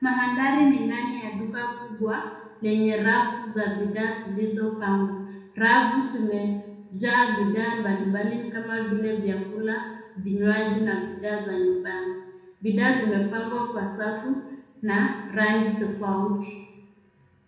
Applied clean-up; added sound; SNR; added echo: none; none; none; reverberation time 1.0 s.